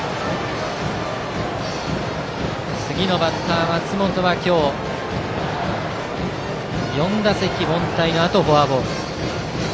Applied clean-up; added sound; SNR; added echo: none; none; none; none.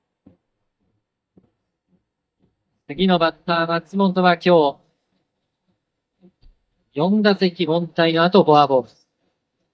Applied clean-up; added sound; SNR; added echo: neural mask model DeepFilterNet 3.